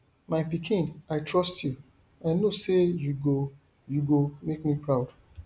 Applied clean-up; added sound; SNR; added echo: none; none; none; none.